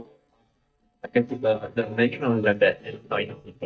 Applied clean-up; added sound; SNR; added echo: neural mask model DeepFilterNet 3.